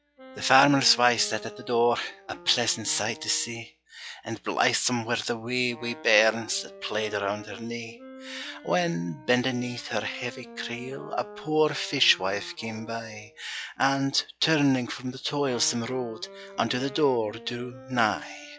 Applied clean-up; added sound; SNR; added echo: classical method log-MMSE.